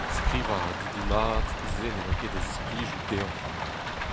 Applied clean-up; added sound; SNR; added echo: none; Rain; -4 dB; none.